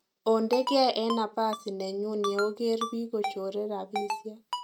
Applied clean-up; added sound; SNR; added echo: neural mask model RNNoise.